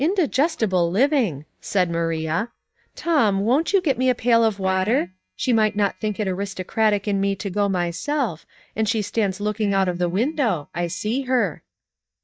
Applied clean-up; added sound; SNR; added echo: neural mask model DeepFilterNet 3.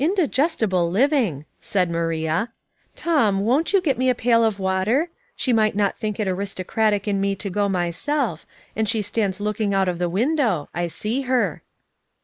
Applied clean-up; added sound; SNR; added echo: neural mask model Resemble Enhance denoiser.